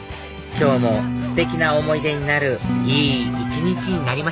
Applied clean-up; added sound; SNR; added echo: none; Acoustic guitar / Strum; 2 dB; none.